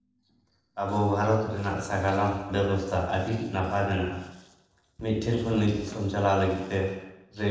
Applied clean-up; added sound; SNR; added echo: neural separator model SepFormer DNS4.